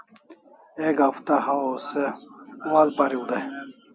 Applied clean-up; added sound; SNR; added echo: none; none; none; none.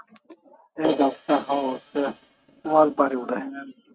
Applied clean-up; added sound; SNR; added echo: neural mask model RNNoise.